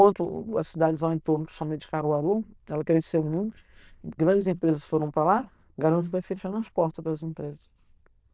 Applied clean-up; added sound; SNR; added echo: neural diffusion model UNIVERSE++.